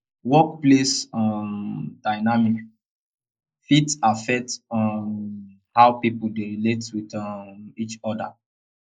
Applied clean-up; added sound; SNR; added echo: neural mask model Resemble Enhance denoiser.